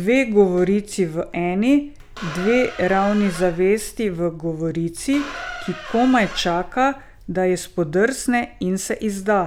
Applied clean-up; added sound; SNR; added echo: none; Squeak; 13 dB; none.